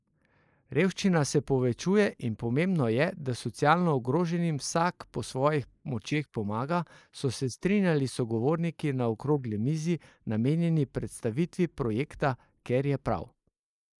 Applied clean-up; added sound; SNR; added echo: neural mask model Resemble Enhance denoiser.